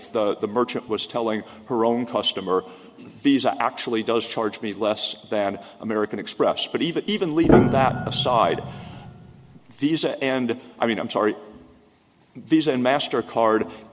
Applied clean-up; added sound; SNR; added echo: none; Piano; 0 dB; none.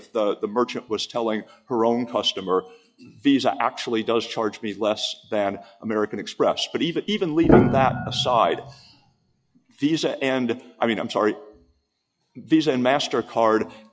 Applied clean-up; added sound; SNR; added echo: classical method log-MMSE.